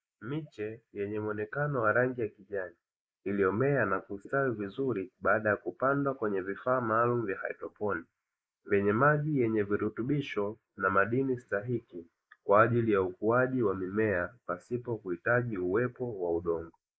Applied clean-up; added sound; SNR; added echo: neural mask model Resemble Enhance denoiser.